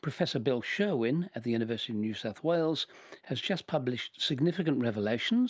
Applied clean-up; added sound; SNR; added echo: none; none; none; none.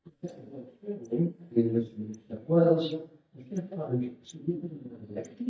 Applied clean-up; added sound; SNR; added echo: neural mask model DeepFilterNet 3.